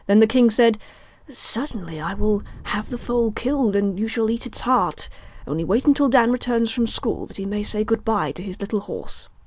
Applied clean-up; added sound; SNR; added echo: none; Wind; 19 dB; none.